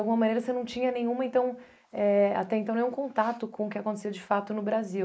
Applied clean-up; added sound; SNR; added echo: neural mask model Resemble Enhance denoiser.